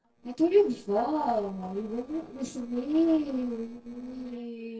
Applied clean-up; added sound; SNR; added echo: neural separator model SepFormer DNS4.